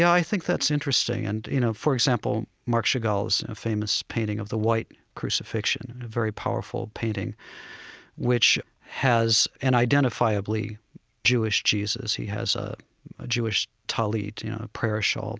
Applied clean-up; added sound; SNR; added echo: none; none; none; none.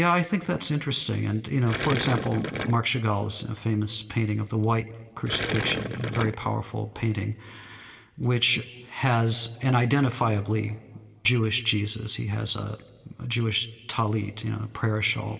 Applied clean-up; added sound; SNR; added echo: none; Gurgling; 4 dB; reverberation time 1.3 s.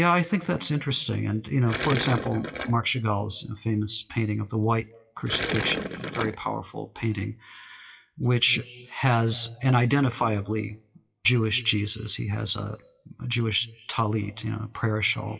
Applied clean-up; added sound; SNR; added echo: classical method WPE with log-MMSE.